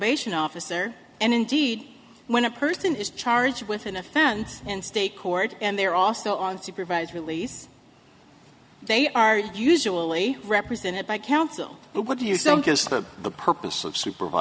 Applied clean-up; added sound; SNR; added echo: none; none; none; none.